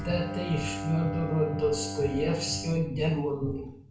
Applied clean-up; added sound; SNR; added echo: none; Bowed string instrument; 9 dB; reverberation time 0.5 s.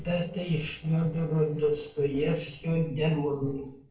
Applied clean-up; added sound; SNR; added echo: neural separator model SepFormer DNS4.